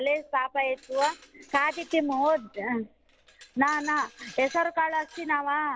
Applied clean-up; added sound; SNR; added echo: none; Glass; 20 dB; none.